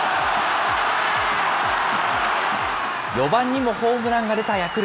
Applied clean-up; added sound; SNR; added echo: none; none; none; none.